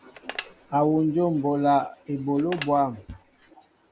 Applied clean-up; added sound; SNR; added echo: none; Telephone; 16 dB; none.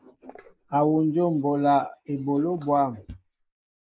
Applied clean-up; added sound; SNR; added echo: neural mask model Resemble Enhance denoiser.